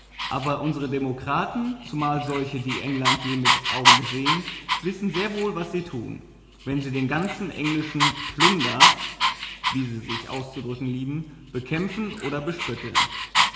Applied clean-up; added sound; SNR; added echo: none; Dog; -2 dB; reverberation time 3.0 s.